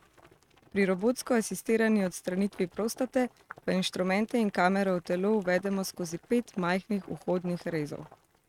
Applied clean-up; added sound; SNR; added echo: neural mask model RNNoise.